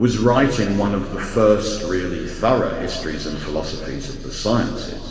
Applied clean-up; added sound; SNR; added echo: none; Engine; 12 dB; reverberation time 2.3 s.